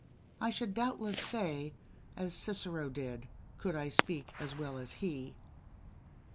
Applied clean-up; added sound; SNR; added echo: none; Fireworks; 4 dB; none.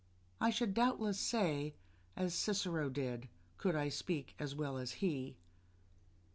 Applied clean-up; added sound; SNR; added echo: none; none; none; none.